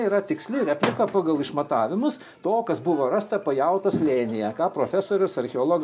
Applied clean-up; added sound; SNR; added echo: none; none; none; none.